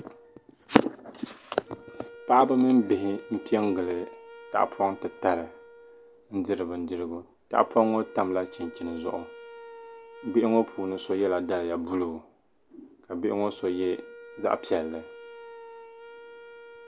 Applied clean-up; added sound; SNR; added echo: none; Wind instrument, woodwind instrument; 19 dB; none.